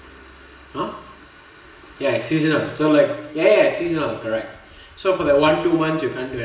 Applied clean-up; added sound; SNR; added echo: none; none; none; reverberation time 1.0 s.